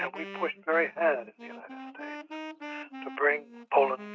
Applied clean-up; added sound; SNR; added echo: neural mask model RNNoise.